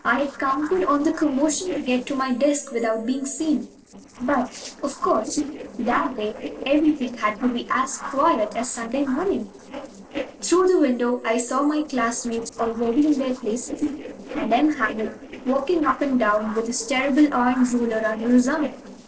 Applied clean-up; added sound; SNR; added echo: neural separator model SepFormer DNS4.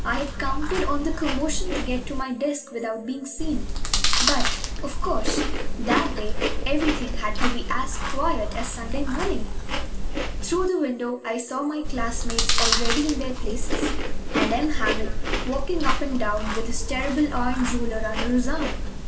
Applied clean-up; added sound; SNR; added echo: none; Chewing, mastication; -4 dB; reverberation time 2.6 s.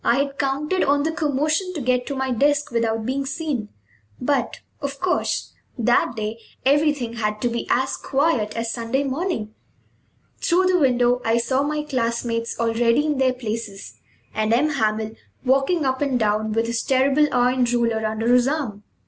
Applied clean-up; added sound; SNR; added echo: none; none; none; none.